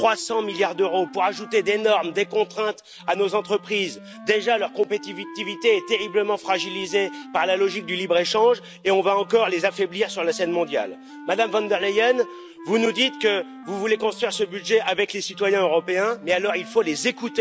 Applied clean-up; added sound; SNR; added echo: none; Wind instrument, woodwind instrument; 17 dB; none.